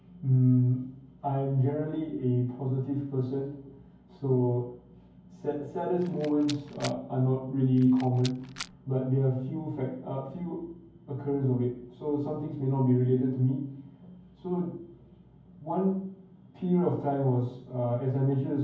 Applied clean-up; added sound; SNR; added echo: none; Rattle; 16 dB; reverberation time 0.9 s.